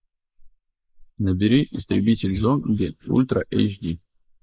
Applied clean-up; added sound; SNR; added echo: neural mask model Resemble Enhance denoiser.